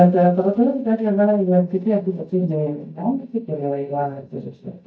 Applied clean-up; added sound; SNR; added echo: neural mask model DeepFilterNet 3.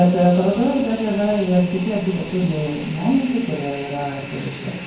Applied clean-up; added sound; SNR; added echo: none; Fixed-wing aircraft, airplane; 14 dB; reverberation time 0.9 s.